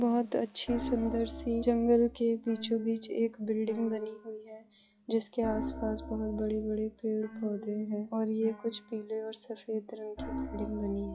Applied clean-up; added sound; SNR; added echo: classical method log-MMSE.